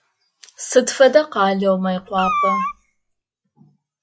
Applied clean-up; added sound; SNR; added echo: classical method log-MMSE.